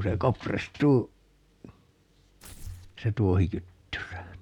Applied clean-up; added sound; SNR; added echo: none; Tearing; 18 dB; none.